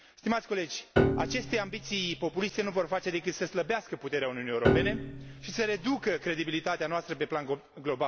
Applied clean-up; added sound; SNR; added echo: none; Piano; 2 dB; none.